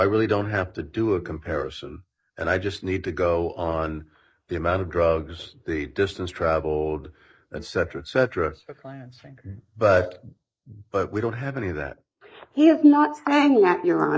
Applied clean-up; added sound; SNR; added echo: neural mask model Resemble Enhance denoiser.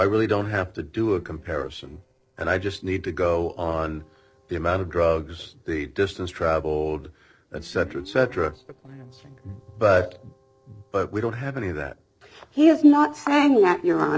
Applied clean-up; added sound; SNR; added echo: neural separator model SepFormer DNS4.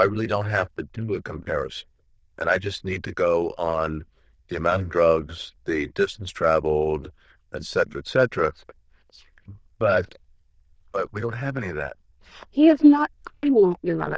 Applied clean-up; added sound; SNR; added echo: neural diffusion model UNIVERSE++.